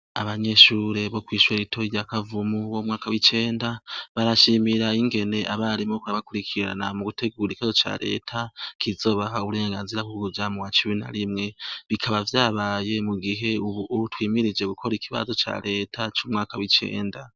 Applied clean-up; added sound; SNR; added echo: none; none; none; none.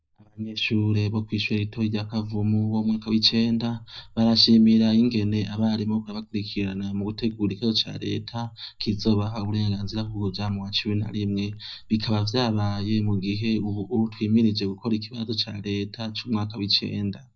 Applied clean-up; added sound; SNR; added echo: neural mask model DeepFilterNet 3.